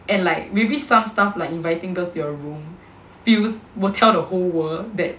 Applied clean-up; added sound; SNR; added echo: none; none; none; none.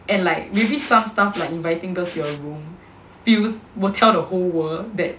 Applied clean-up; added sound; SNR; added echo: none; Respiratory sounds; 19 dB; none.